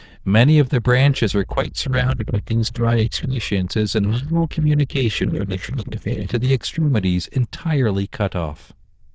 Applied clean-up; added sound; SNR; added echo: neural diffusion model UNIVERSE++.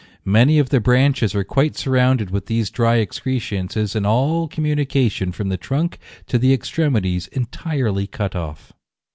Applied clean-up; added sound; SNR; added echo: none; none; none; none.